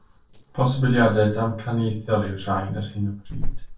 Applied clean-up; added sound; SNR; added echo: neural separator model SepFormer DNS4.